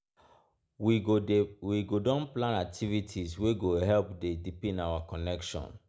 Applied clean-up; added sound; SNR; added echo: none; none; none; none.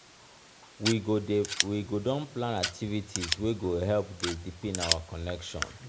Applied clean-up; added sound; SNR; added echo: none; Scissors; 5 dB; none.